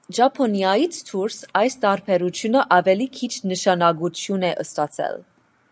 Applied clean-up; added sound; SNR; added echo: none; none; none; none.